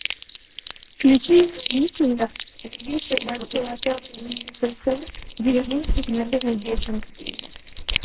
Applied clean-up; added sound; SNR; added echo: neural separator model SepFormer WHAMR!.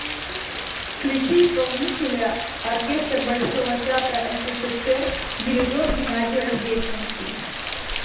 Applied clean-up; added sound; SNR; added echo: none; Rain; 5 dB; reverberation time 0.8 s.